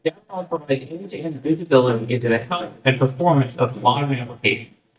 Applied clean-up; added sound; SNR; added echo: neural mask model DeepFilterNet 3.